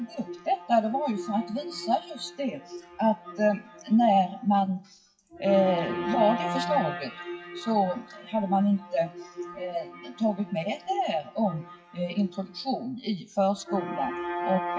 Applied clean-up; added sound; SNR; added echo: classical method WPE with log-MMSE.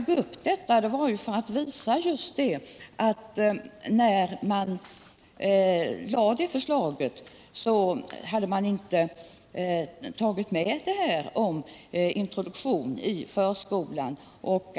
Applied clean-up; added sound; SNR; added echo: none; none; none; none.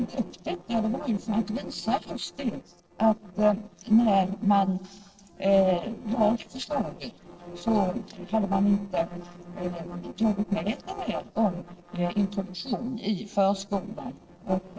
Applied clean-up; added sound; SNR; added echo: neural separator model SepFormer DNS4.